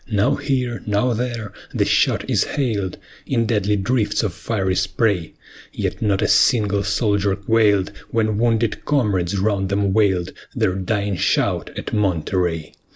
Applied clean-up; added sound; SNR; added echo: neural mask model Resemble Enhance denoiser.